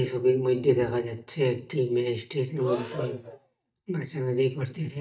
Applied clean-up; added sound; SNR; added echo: neural mask model DeepFilterNet 3.